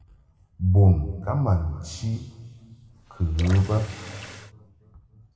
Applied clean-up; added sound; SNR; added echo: none; Water tap, faucet / Water; 17 dB; reverberation time 1.7 s.